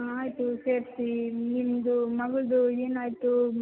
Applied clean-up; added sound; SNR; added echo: none; none; none; none.